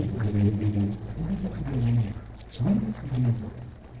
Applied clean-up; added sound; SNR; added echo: neural separator model SepFormer DNS4.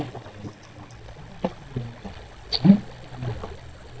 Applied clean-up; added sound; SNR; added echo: neural mask model DeepFilterNet 3.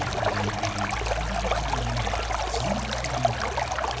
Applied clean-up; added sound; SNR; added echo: none; Stream; -2 dB; reverberation time 0.6 s.